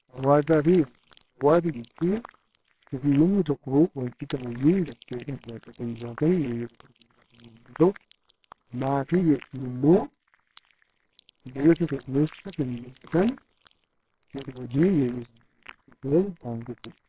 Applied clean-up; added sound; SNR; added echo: neural separator model SepFormer WHAMR!.